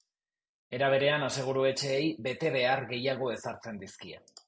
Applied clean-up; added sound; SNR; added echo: none; none; none; none.